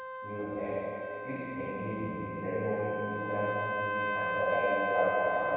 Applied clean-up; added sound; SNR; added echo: none; Trumpet; 2 dB; reverberation time 2.2 s.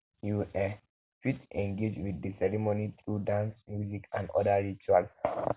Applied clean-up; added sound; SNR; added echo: none; none; none; none.